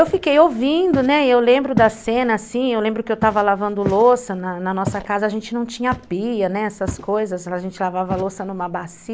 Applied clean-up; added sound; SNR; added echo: none; Walk, footsteps; 14 dB; none.